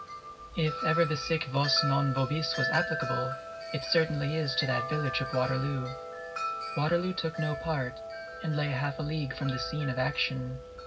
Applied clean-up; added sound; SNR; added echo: none; Wind chime; 6 dB; reverberation time 0.4 s.